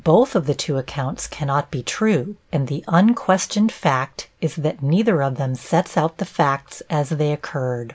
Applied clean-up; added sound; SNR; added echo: none; none; none; none.